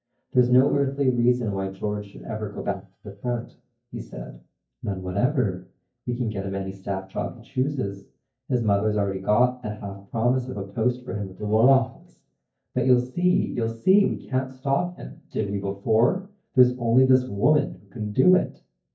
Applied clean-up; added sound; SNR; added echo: neural mask model DeepFilterNet 3.